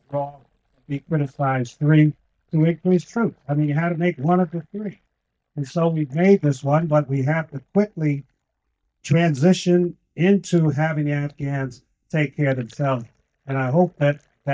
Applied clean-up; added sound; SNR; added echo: neural mask model DeepFilterNet 3.